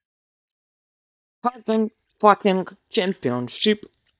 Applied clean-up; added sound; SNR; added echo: neural mask model DeepFilterNet 3.